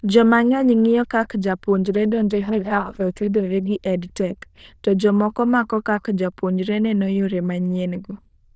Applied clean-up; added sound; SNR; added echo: neural diffusion model UNIVERSE++.